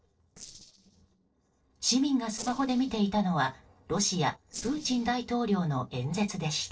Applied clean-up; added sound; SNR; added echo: neural separator model SepFormer DNS4.